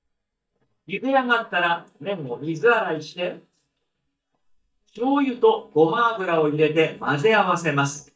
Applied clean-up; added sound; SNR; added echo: neural mask model DeepFilterNet 3.